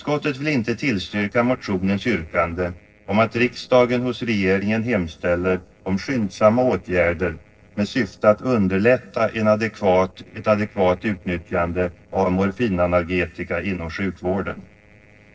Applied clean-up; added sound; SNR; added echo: neural separator model SepFormer DNS4.